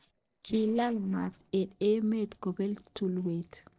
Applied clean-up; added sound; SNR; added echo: neural separator model SepFormer DNS4.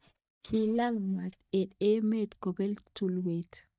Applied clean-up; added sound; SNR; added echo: neural mask model DeepFilterNet 3.